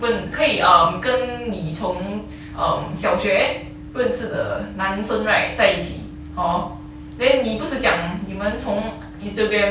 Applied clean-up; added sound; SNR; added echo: none; none; none; none.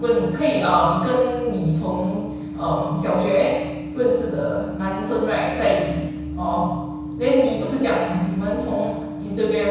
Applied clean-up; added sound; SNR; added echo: none; none; none; reverberation time 1.0 s.